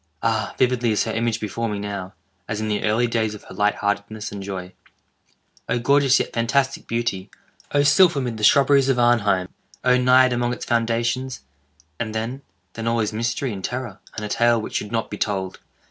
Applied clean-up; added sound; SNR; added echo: none; none; none; none.